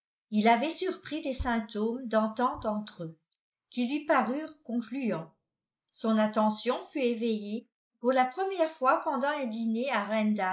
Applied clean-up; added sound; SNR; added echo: neural mask model Resemble Enhance denoiser.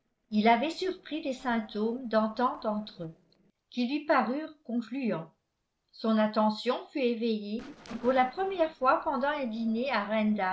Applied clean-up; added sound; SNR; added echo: neural separator model SepFormer DNS4.